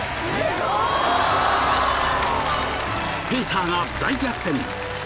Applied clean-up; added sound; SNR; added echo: none; Keyboard (musical); 15 dB; none.